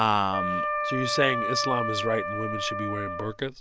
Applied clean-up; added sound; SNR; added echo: none; Wind instrument, woodwind instrument; 2 dB; none.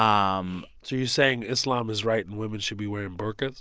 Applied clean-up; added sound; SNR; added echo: none; none; none; none.